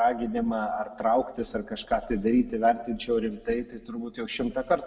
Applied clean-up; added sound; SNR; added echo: none; none; none; reverberation time 1.2 s.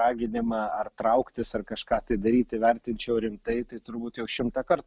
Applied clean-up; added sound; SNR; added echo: none; none; none; none.